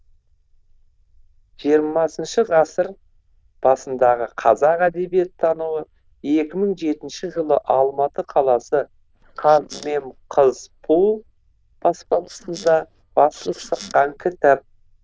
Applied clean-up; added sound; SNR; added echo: neural diffusion model UNIVERSE++.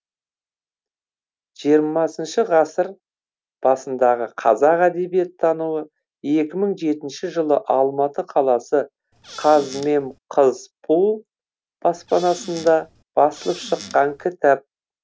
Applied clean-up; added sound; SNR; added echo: none; Squeak / Cupboard open or close; 18 dB; none.